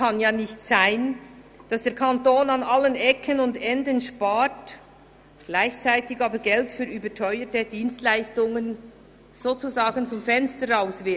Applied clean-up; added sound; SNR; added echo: none; none; none; none.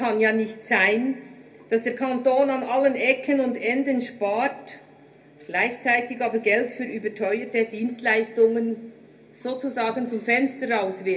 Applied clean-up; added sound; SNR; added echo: none; none; none; reverberation time 0.3 s.